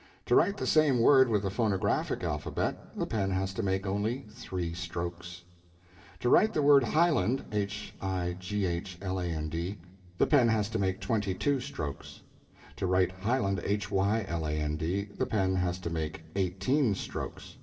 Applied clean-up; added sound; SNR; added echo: none; none; none; reverberation time 1.9 s.